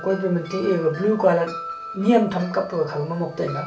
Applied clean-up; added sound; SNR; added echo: none; Wind chime; 15 dB; reverberation time 0.3 s.